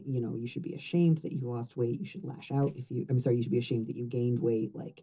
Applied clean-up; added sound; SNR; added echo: neural separator model SepFormer DNS4.